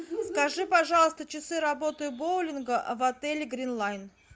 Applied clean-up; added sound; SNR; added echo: none; none; none; none.